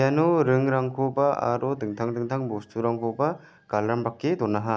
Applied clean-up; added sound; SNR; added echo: none; none; none; none.